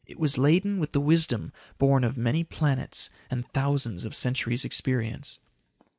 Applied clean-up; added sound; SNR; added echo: none; none; none; none.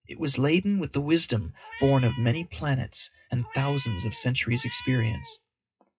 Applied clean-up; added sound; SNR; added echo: classical method WPE with log-MMSE.